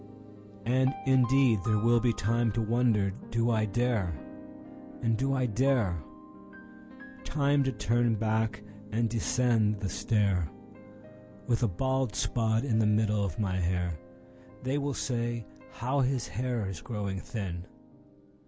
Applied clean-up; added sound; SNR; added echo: none; none; none; none.